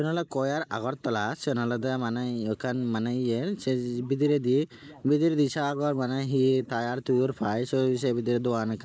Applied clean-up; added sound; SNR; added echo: neural mask model Resemble Enhance denoiser.